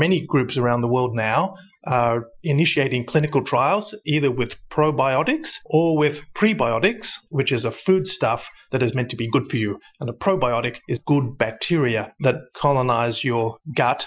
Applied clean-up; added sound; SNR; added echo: classical method Wiener filter.